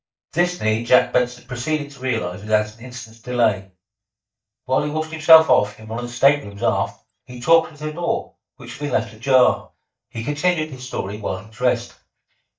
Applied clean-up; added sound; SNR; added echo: neural mask model DeepFilterNet 3.